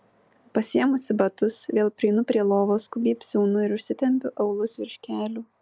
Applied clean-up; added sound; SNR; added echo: none; none; none; none.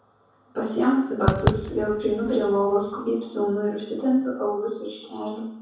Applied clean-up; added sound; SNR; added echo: none; Fireworks; 3 dB; reverberation time 0.7 s.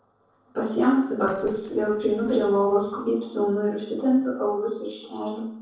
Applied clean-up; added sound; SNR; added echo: neural separator model SepFormer DNS4.